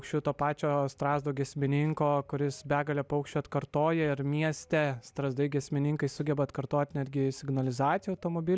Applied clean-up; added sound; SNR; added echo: none; none; none; none.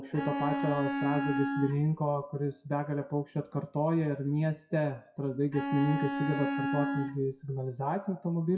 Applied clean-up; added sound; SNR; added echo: classical method WPE with log-MMSE.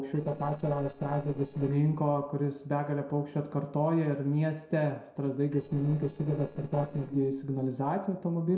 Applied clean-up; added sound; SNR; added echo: neural separator model SepFormer DNS4.